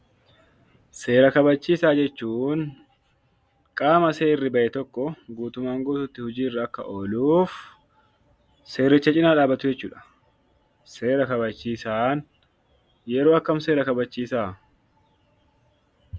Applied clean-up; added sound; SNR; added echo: none; none; none; none.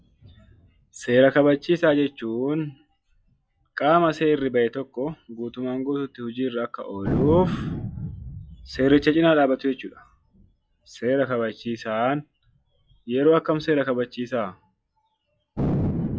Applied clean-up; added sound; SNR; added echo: classical method log-MMSE.